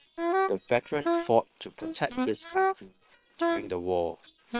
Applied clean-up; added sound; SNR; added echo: neural separator model SepFormer WHAM!.